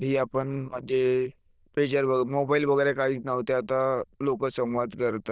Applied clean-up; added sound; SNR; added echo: neural diffusion model UNIVERSE++.